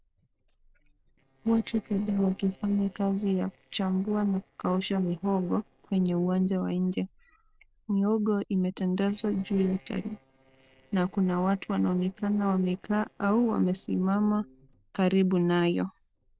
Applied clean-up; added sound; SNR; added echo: neural separator model SepFormer DNS4.